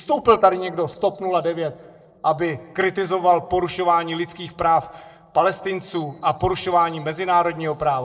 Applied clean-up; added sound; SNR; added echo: neural separator model SepFormer DNS4.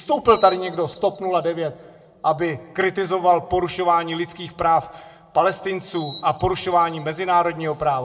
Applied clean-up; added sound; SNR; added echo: none; Bird vocalization, bird call, bird song; 16 dB; reverberation time 0.9 s.